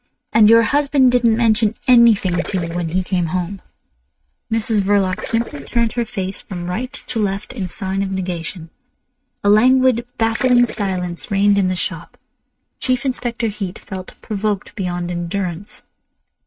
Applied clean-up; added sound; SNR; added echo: neural mask model RNNoise.